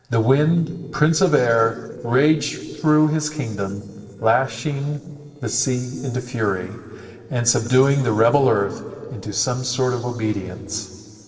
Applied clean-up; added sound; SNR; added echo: neural separator model SepFormer DNS4.